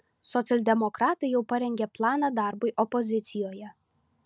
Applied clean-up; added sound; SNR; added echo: none; none; none; none.